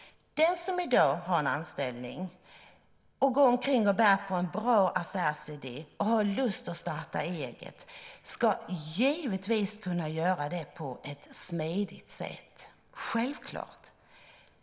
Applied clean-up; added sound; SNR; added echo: none; none; none; none.